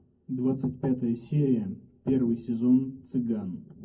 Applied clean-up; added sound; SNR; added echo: none; none; none; reverberation time 0.3 s.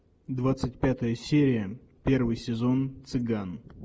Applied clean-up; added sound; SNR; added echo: none; none; none; none.